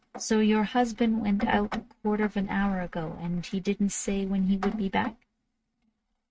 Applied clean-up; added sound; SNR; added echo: neural mask model RNNoise.